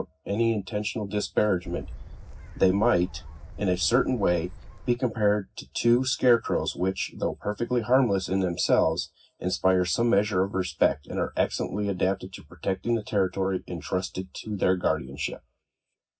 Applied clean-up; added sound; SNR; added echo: none; Gull, seagull / Wind; 13 dB; reverberation time 0.4 s.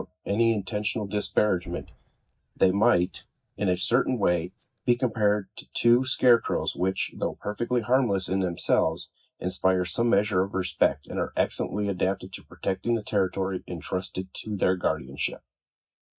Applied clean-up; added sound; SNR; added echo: neural mask model DeepFilterNet 3.